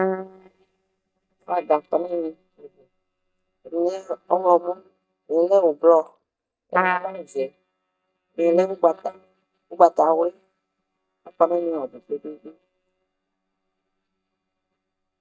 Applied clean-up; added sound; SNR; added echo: neural mask model DeepFilterNet 3.